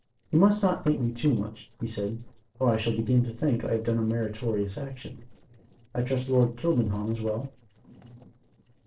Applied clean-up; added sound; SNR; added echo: neural separator model SepFormer DNS4.